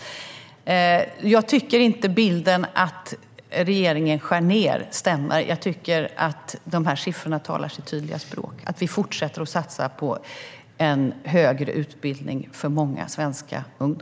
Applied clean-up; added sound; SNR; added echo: none; none; none; none.